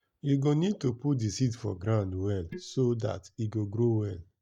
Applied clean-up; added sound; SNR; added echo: neural mask model DeepFilterNet 3.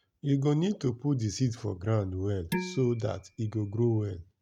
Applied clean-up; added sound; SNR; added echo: neural mask model RNNoise.